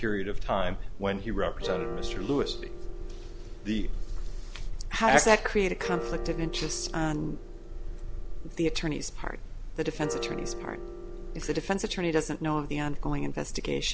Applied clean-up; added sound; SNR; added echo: none; Piano; 13 dB; none.